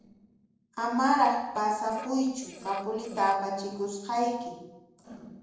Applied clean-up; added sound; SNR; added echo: neural separator model SepFormer DNS4.